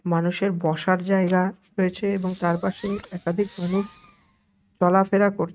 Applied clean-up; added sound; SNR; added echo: neural mask model RNNoise.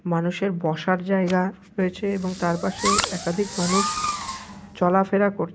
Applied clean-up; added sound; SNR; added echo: none; Fireworks; 4 dB; none.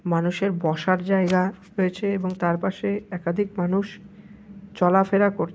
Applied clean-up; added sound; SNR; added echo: none; none; none; none.